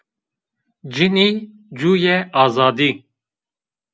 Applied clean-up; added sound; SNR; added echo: none; none; none; none.